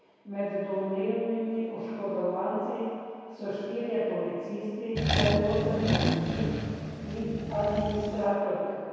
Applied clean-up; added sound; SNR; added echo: none; Accelerating, revving, vroom; -1 dB; reverberation time 2.2 s.